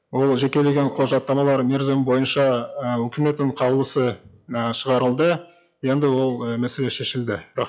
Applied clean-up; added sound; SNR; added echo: classical method log-MMSE.